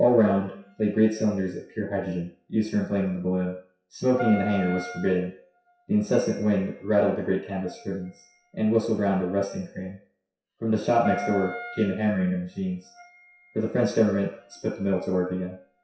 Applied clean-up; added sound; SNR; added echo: classical method WPE with log-MMSE.